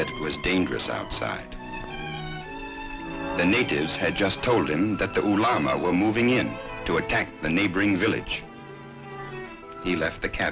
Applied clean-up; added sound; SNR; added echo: none; none; none; none.